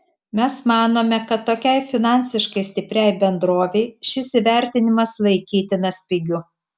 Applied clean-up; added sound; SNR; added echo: none; none; none; none.